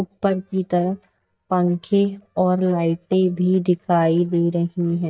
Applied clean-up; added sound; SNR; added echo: neural mask model DeepFilterNet 3.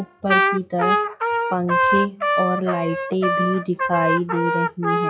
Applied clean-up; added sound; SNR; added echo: classical method WPE with log-MMSE.